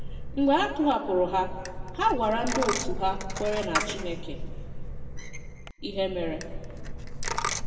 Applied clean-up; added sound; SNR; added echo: none; Coin (dropping); 3 dB; reverberation time 1.6 s.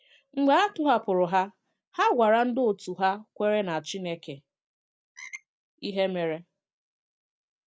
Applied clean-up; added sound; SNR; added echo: none; none; none; none.